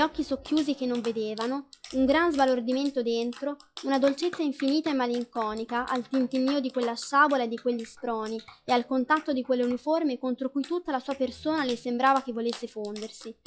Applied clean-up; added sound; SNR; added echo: classical method log-MMSE.